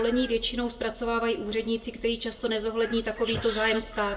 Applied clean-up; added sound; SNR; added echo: none; Chicken, rooster; 20 dB; reverberation time 0.2 s.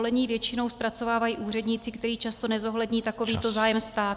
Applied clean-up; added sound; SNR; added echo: none; none; none; none.